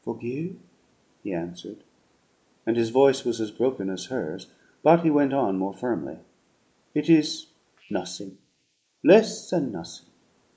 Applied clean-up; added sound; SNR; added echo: neural mask model Resemble Enhance denoiser.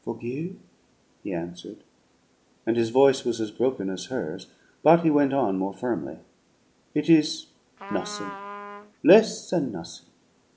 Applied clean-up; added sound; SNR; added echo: none; Trumpet; 13 dB; none.